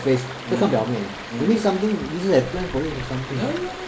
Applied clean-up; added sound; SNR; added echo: none; Stream; 12 dB; none.